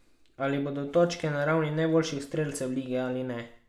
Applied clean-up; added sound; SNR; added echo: none; none; none; none.